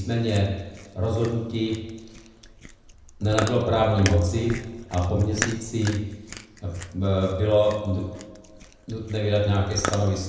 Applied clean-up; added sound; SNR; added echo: none; Chewing, mastication; 12 dB; reverberation time 0.9 s.